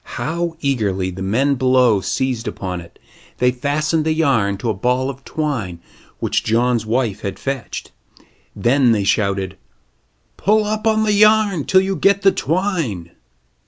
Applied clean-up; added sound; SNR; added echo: none; none; none; none.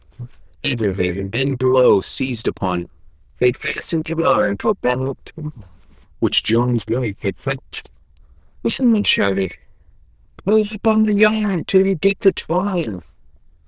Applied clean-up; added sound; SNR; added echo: neural diffusion model UNIVERSE++.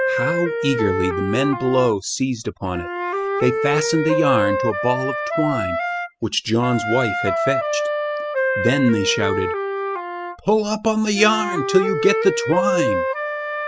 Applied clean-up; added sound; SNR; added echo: classical method spectral subtraction.